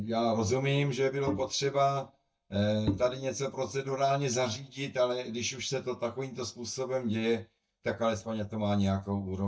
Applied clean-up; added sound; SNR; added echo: neural mask model DeepFilterNet 3.